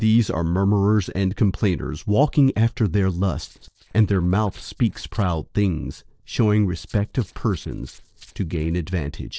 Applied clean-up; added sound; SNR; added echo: neural separator model SepFormer DNS4.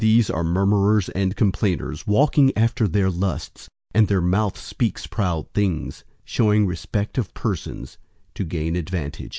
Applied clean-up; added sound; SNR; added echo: none; none; none; none.